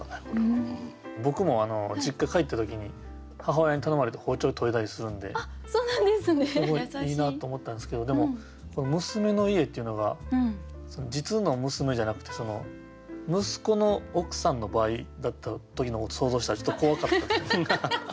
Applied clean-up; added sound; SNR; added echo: none; none; none; none.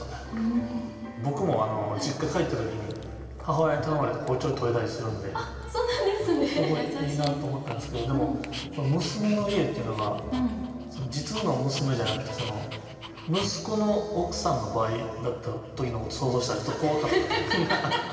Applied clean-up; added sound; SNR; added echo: none; Dog; 19 dB; reverberation time 2.6 s.